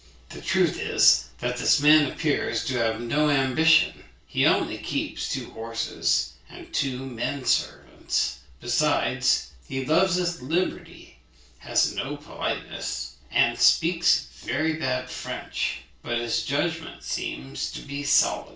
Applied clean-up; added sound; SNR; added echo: none; none; none; reverberation time 0.3 s.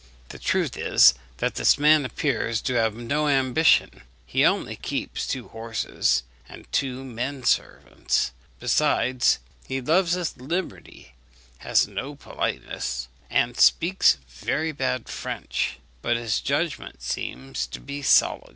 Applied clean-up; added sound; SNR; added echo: none; none; none; none.